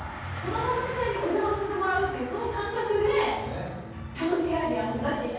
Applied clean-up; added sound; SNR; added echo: none; Gong; 16 dB; reverberation time 1.3 s.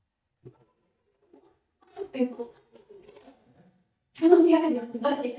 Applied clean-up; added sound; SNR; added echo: neural mask model DeepFilterNet 3.